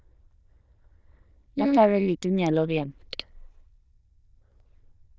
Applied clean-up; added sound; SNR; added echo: neural diffusion model UNIVERSE++.